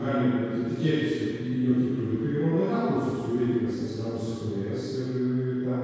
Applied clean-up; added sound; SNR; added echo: none; none; none; reverberation time 2.0 s.